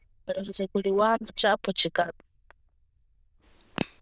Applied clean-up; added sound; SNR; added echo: neural diffusion model UNIVERSE++.